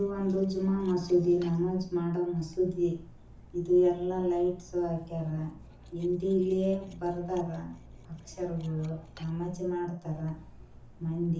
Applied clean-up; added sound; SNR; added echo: none; Cutlery, silverware; 19 dB; reverberation time 0.6 s.